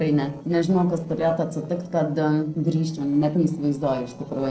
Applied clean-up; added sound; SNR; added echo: neural separator model SepFormer DNS4.